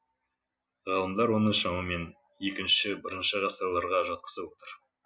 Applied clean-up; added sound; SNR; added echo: none; none; none; none.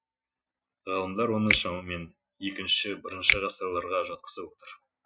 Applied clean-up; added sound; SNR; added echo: neural mask model RNNoise.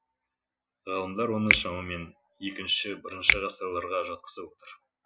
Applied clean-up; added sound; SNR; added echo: none; Finger snapping; -2 dB; none.